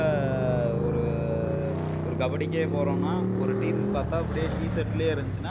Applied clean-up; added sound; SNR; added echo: none; Motorcycle; -3 dB; none.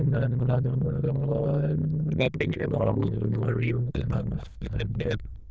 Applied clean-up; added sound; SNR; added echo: neural diffusion model UNIVERSE++.